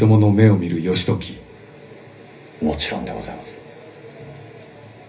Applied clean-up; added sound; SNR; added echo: none; none; none; reverberation time 0.3 s.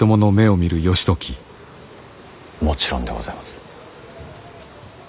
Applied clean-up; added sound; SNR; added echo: none; none; none; none.